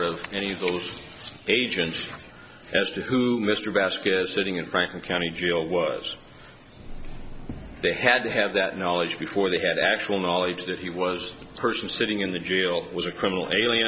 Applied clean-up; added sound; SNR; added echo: none; none; none; none.